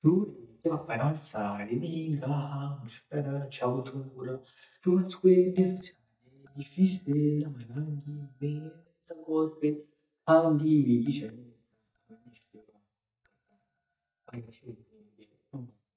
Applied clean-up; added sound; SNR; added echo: neural mask model DeepFilterNet 3.